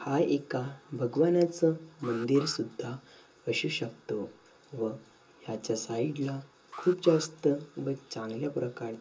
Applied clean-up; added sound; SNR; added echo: none; Alarm; 18 dB; reverberation time 0.2 s.